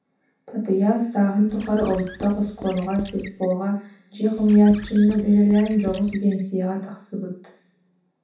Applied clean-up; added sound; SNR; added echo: none; Squeak / Writing; 18 dB; reverberation time 0.7 s.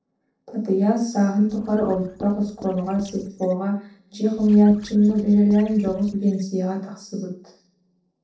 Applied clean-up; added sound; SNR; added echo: neural separator model SepFormer DNS4.